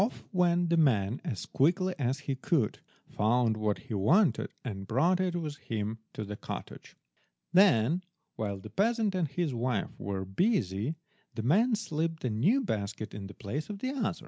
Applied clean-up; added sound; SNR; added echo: none; none; none; none.